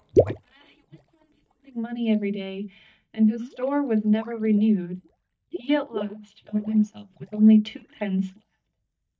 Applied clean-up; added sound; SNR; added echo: neural mask model DeepFilterNet 3.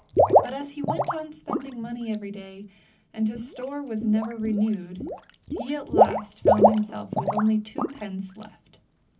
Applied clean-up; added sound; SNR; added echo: none; Water / Liquid; -3 dB; reverberation time 0.4 s.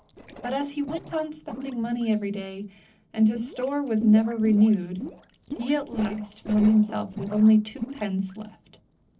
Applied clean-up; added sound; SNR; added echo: neural separator model SepFormer DNS4.